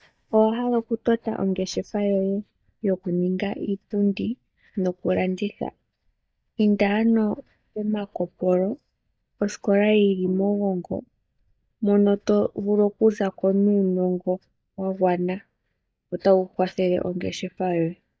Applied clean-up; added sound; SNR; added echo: neural mask model DeepFilterNet 3.